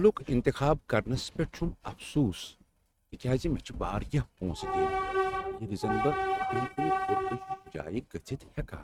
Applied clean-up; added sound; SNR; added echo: neural mask model RNNoise.